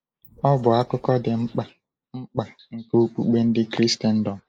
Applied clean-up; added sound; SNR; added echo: neural mask model Resemble Enhance denoiser.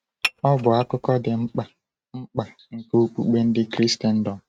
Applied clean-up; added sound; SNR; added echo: neural mask model RNNoise.